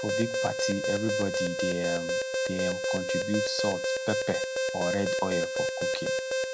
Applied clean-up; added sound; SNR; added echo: none; Alarm; -3 dB; none.